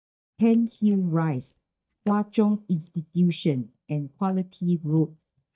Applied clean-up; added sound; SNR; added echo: neural mask model DeepFilterNet 3.